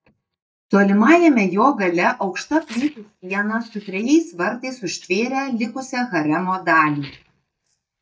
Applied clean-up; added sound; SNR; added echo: neural mask model DeepFilterNet 3.